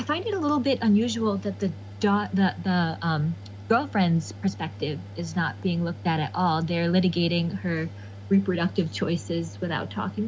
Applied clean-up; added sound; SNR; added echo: none; Mechanical fan; 14 dB; none.